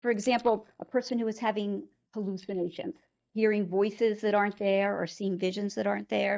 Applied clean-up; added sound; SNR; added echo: neural mask model DeepFilterNet 3.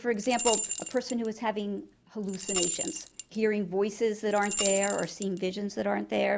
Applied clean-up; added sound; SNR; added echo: none; Rattle / Keys jangling; 6 dB; none.